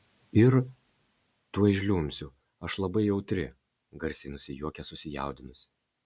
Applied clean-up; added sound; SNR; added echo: none; none; none; none.